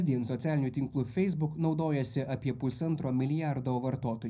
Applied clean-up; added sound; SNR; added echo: none; none; none; reverberation time 0.5 s.